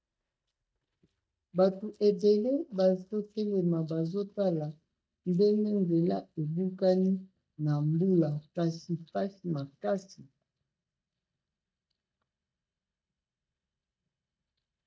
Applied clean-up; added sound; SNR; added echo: neural mask model DeepFilterNet 3.